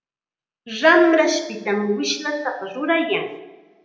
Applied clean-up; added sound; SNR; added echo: none; none; none; reverberation time 0.8 s.